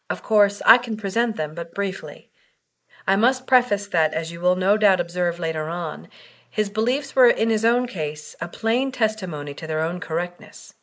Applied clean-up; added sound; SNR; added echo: neural mask model Resemble Enhance denoiser.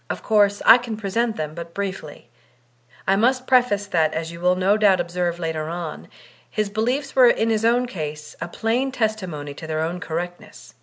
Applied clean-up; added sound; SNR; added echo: none; none; none; none.